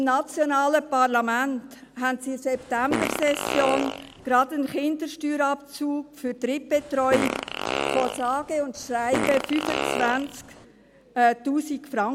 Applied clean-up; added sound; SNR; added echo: none; Fart; 4 dB; none.